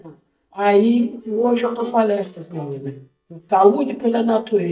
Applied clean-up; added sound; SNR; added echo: neural mask model DeepFilterNet 3.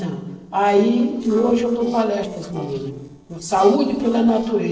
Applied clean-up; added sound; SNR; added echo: neural separator model SepFormer DNS4.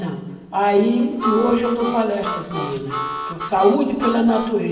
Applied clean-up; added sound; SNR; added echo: none; Harmonica; 8 dB; reverberation time 1.2 s.